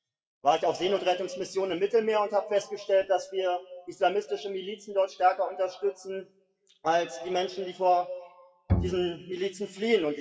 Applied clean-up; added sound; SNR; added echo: classical method WPE with log-MMSE.